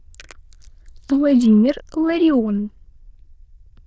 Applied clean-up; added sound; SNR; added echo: neural diffusion model UNIVERSE++.